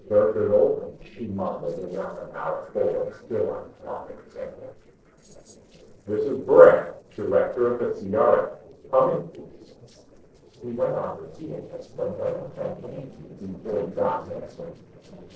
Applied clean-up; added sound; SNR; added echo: neural separator model SepFormer DNS4.